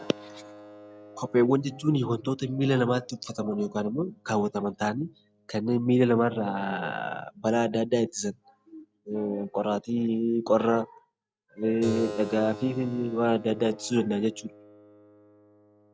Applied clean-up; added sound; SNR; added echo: none; Keyboard (musical); 18 dB; none.